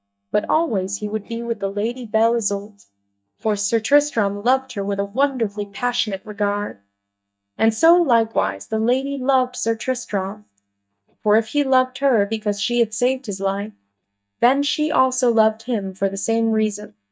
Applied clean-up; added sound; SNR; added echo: neural mask model DeepFilterNet 3.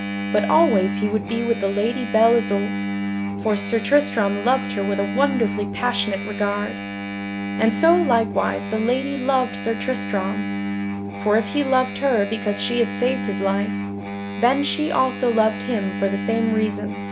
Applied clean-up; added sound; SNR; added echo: none; Engine; 5 dB; none.